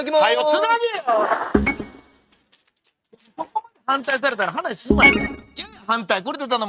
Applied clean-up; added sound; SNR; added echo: neural mask model RNNoise.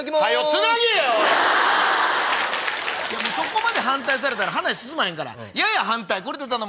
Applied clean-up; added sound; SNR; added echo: none; none; none; none.